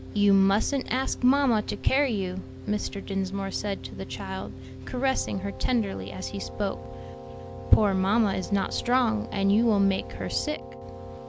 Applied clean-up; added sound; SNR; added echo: none; Keyboard (musical); 15 dB; none.